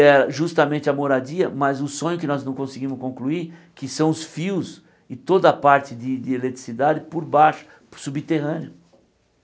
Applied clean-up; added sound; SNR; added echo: none; none; none; none.